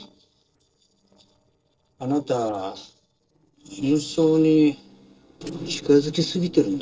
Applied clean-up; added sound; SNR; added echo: neural separator model SepFormer DNS4.